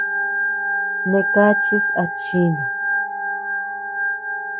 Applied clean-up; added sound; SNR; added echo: none; Organ; -1 dB; none.